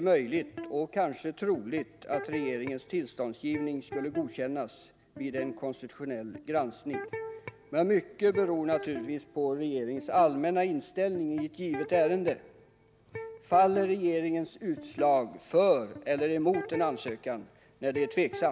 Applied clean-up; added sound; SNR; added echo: none; Electric guitar; 14 dB; none.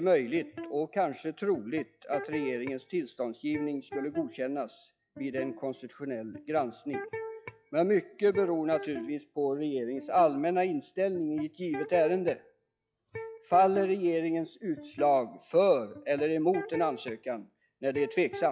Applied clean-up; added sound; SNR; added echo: classical method log-MMSE.